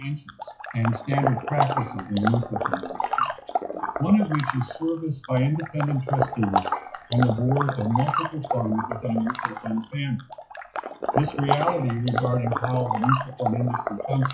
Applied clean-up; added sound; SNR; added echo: classical method WPE with log-MMSE.